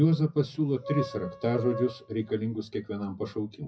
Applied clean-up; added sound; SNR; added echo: classical method WPE with log-MMSE.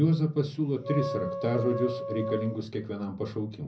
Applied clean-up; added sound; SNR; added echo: none; Wind instrument, woodwind instrument; 6 dB; reverberation time 0.4 s.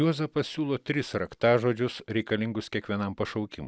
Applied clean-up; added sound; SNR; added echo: none; none; none; none.